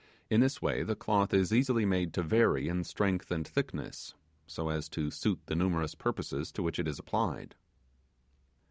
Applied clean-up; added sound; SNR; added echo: none; none; none; none.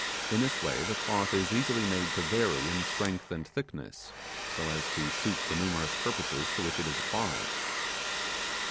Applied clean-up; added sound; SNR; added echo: none; Domestic sounds, home sounds; 0 dB; none.